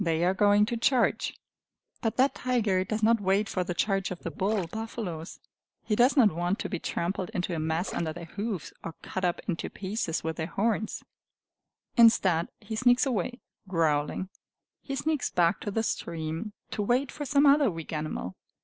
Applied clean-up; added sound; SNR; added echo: neural separator model SepFormer DNS4.